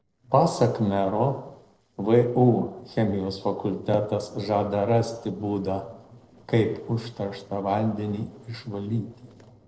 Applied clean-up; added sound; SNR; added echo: neural separator model SepFormer DNS4.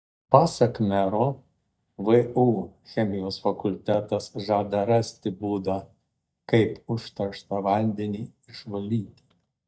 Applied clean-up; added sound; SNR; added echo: neural mask model DeepFilterNet 3.